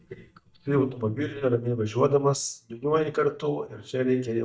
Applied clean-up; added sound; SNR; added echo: neural mask model DeepFilterNet 3.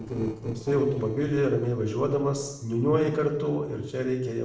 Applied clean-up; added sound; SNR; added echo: neural separator model SepFormer DNS4.